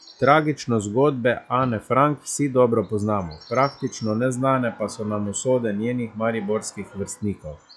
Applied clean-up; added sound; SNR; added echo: classical method log-MMSE.